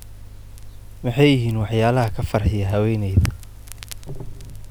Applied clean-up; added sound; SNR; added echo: none; Crackle; 13 dB; none.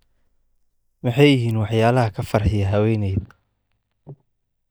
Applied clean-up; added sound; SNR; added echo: neural mask model DeepFilterNet 3.